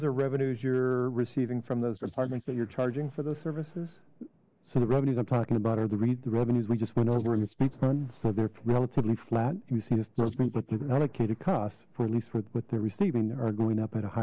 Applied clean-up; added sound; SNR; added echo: neural mask model Resemble Enhance denoiser.